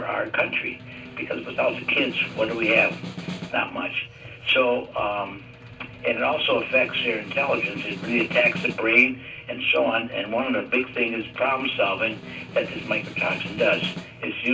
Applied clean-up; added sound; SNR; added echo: none; Snare drum; 15 dB; reverberation time 0.2 s.